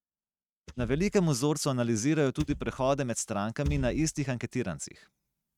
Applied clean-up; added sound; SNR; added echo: neural mask model RNNoise.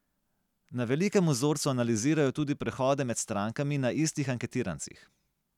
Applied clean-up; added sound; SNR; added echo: none; none; none; none.